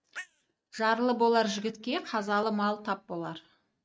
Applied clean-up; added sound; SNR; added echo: neural mask model RNNoise.